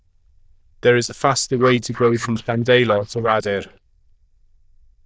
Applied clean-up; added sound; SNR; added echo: neural diffusion model UNIVERSE++.